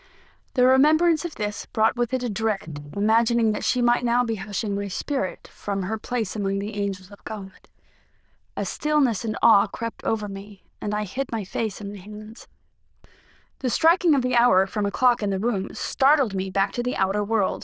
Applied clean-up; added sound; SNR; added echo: neural diffusion model UNIVERSE++.